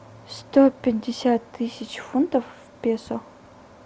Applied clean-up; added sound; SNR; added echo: none; none; none; none.